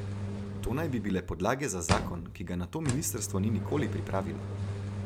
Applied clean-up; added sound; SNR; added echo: none; Engine; 2 dB; none.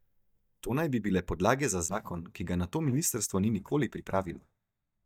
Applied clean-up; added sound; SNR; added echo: neural mask model DeepFilterNet 3.